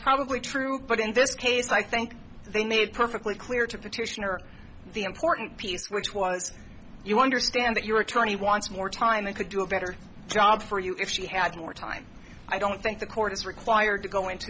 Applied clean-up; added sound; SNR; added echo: none; none; none; none.